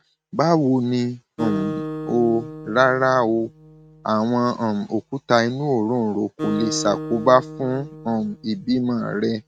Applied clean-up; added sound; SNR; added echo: neural mask model RNNoise.